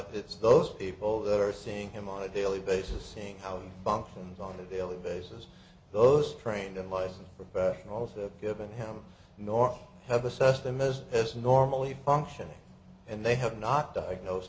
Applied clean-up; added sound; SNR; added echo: none; none; none; none.